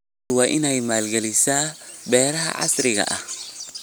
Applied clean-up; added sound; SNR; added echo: none; none; none; none.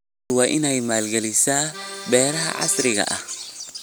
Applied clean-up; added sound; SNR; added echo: none; Accordion; 13 dB; none.